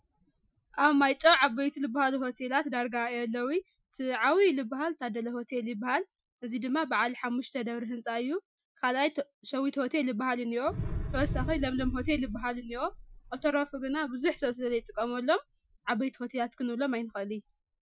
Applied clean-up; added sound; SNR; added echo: classical method Wiener filter.